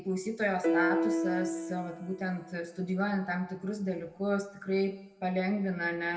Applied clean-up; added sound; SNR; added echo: none; Piano; 1 dB; reverberation time 1.5 s.